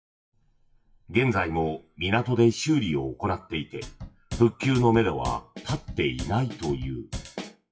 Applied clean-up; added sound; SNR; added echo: classical method WPE with log-MMSE.